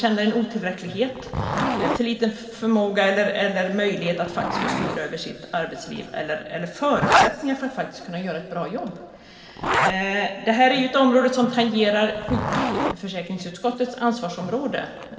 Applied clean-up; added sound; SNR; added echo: none; Zipper (clothing); 5 dB; reverberation time 2.0 s.